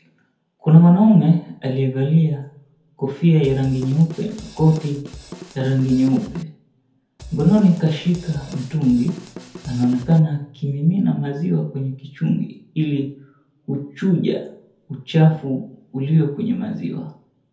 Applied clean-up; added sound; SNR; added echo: none; Drum / Drum kit; 18 dB; reverberation time 0.5 s.